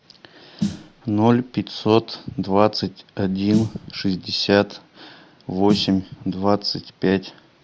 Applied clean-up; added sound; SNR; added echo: none; Snare drum; 11 dB; none.